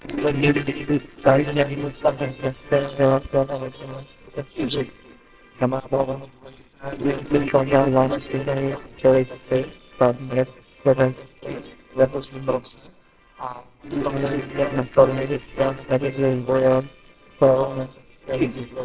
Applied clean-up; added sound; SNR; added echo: neural separator model SepFormer WHAMR!.